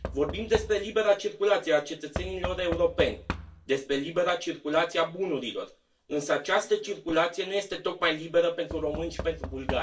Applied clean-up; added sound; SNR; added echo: none; Knock / Wood; 12 dB; reverberation time 0.2 s.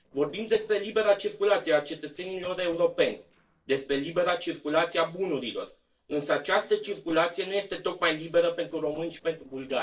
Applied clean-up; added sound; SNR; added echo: neural separator model SepFormer DNS4.